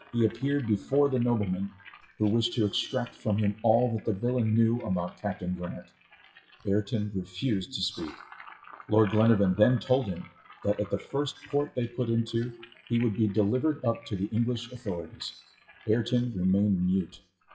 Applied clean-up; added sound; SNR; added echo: classical method WPE with log-MMSE.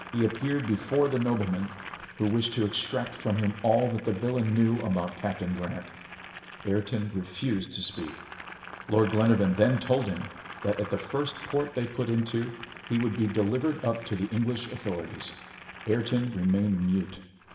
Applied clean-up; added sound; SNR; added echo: none; Boiling; 16 dB; reverberation time 0.8 s.